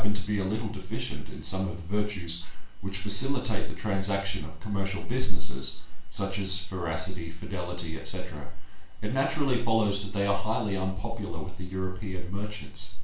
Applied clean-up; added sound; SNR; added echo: none; none; none; reverberation time 0.3 s.